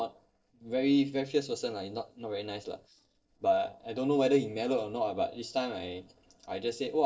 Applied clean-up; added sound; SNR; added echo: neural separator model SepFormer DNS4.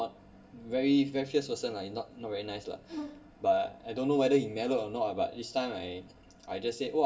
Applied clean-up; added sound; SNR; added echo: none; Brass instrument; 13 dB; reverberation time 0.7 s.